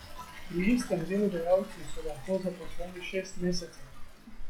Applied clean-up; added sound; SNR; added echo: classical method log-MMSE.